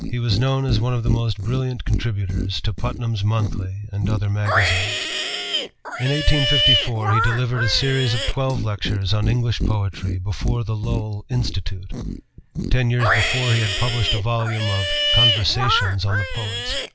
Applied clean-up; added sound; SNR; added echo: none; Livestock, farm animals, working animals; 3 dB; none.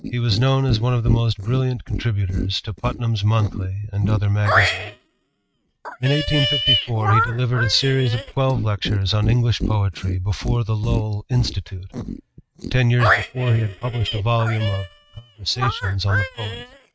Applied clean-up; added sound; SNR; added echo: neural mask model RNNoise.